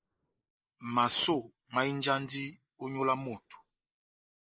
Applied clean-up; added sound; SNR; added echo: neural mask model Resemble Enhance denoiser.